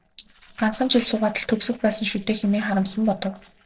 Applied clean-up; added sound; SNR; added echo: neural separator model SepFormer DNS4.